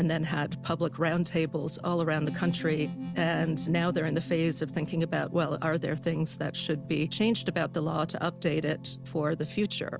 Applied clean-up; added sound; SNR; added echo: none; none; none; none.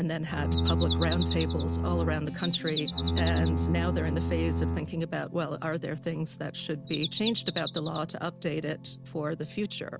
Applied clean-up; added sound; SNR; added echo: none; Bowed string instrument + Bird vocalization, bird call, bird song; -2 dB; none.